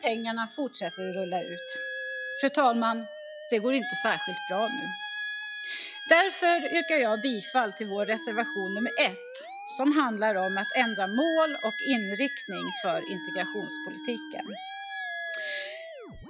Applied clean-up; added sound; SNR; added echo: classical method log-MMSE.